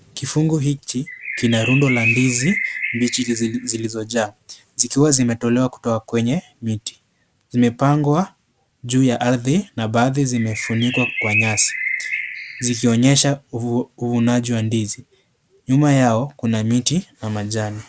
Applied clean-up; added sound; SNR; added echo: none; Bird; 6 dB; none.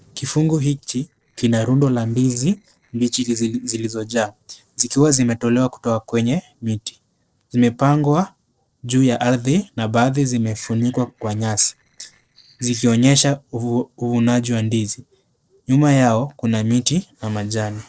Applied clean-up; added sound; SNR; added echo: neural separator model SepFormer DNS4.